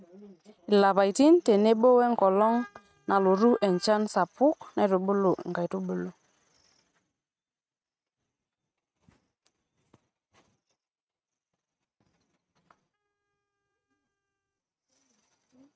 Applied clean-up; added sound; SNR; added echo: neural mask model RNNoise.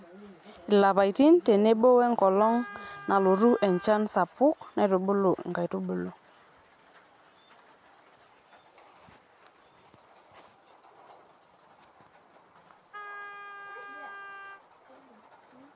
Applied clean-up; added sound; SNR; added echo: none; Wind instrument, woodwind instrument; 16 dB; none.